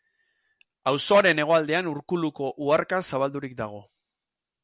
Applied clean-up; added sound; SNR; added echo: none; none; none; none.